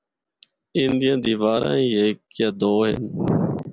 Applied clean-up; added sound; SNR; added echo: none; none; none; none.